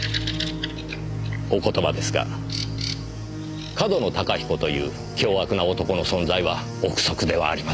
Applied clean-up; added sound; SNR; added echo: none; Bird vocalization, bird call, bird song; 13 dB; none.